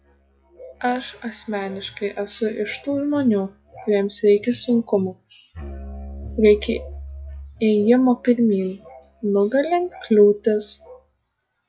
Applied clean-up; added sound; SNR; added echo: classical method log-MMSE.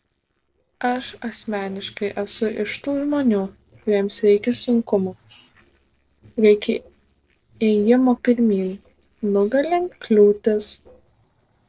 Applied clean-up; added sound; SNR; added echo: neural separator model SepFormer DNS4.